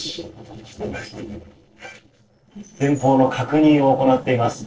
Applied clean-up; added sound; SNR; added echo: neural separator model SepFormer DNS4.